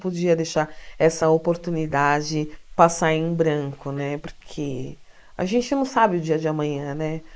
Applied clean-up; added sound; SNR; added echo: neural mask model Resemble Enhance denoiser.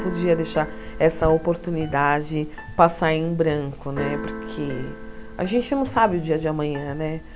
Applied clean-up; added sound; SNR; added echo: none; Keyboard (musical); 11 dB; none.